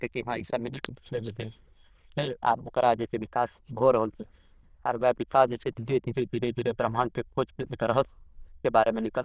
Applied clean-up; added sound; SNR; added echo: neural diffusion model UNIVERSE++.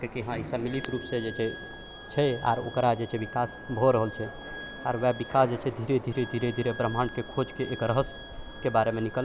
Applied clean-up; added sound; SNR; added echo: none; Wind instrument, woodwind instrument; 16 dB; none.